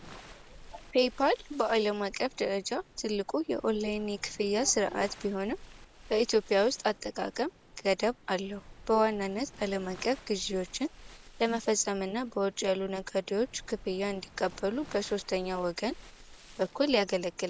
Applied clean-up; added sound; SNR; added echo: none; Waves, surf; 19 dB; none.